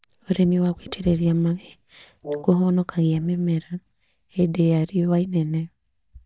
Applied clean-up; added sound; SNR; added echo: neural mask model DeepFilterNet 3.